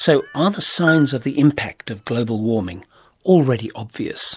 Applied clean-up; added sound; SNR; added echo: none; Bell; 12 dB; none.